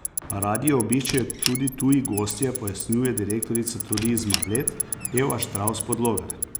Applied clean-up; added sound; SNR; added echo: none; Tick-tock + Squeak; 6 dB; none.